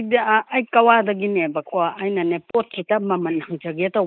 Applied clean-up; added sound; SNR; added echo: neural mask model Resemble Enhance denoiser.